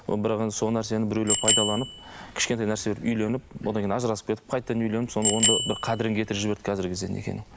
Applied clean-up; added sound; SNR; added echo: none; Bicycle bell; 4 dB; none.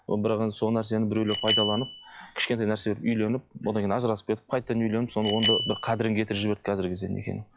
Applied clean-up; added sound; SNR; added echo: classical method log-MMSE.